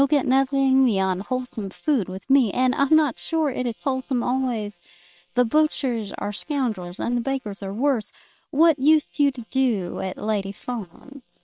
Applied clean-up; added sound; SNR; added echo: neural separator model SepFormer WHAM!.